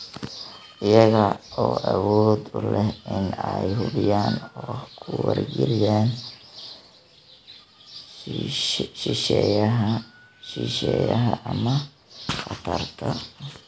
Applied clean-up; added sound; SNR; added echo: none; none; none; none.